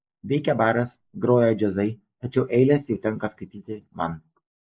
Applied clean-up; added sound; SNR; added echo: neural mask model Resemble Enhance denoiser.